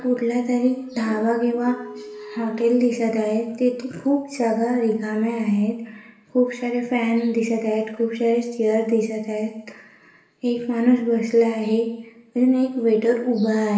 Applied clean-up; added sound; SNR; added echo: none; Telephone; 15 dB; reverberation time 0.8 s.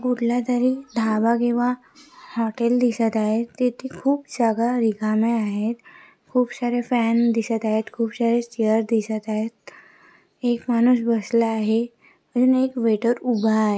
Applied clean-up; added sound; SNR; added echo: none; none; none; none.